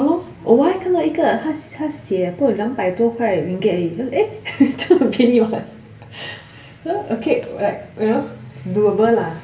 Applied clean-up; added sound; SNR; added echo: none; none; none; reverberation time 0.8 s.